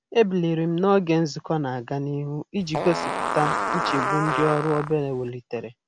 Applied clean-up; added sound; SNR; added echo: none; Fart; 2 dB; none.